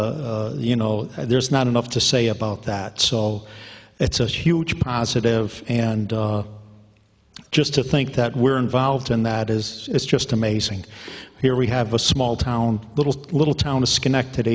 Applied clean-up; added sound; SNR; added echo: none; none; none; none.